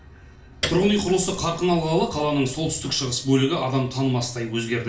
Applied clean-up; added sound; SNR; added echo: none; Piano; 14 dB; reverberation time 0.4 s.